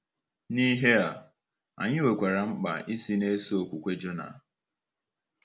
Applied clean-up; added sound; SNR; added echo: none; none; none; none.